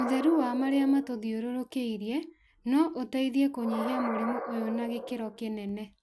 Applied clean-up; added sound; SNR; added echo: none; Animal; 10 dB; none.